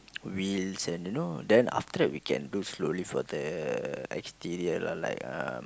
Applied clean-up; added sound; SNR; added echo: none; none; none; none.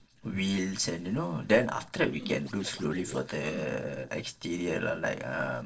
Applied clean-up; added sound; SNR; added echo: neural separator model SepFormer DNS4.